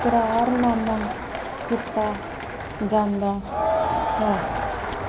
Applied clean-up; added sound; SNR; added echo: none; Crowd; 3 dB; none.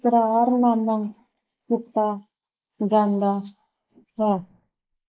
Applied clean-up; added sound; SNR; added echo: neural mask model Resemble Enhance denoiser.